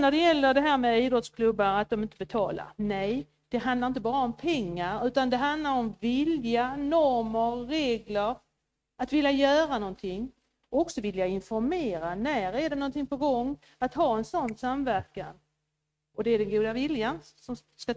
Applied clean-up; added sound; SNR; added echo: neural mask model RNNoise.